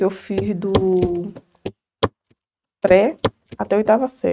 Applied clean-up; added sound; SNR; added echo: neural mask model RNNoise.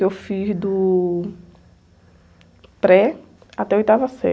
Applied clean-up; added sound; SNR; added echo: none; none; none; none.